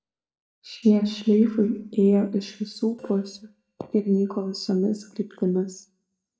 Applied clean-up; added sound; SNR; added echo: neural mask model DeepFilterNet 3.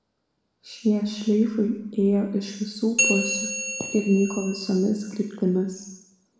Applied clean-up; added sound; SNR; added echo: none; Bell; 4 dB; reverberation time 0.9 s.